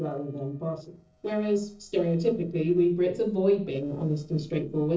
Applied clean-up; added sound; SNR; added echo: neural separator model SepFormer DNS4.